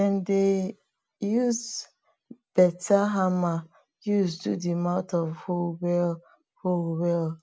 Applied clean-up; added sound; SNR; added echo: none; none; none; none.